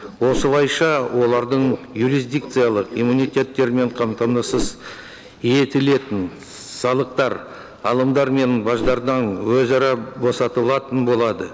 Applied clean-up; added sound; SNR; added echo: none; Whoosh, swoosh, swish; 16 dB; none.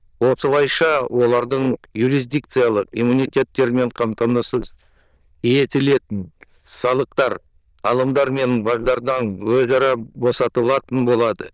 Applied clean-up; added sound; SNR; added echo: neural diffusion model UNIVERSE++.